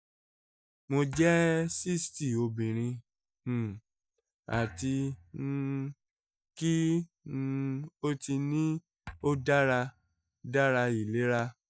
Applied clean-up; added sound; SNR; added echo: neural mask model DeepFilterNet 3.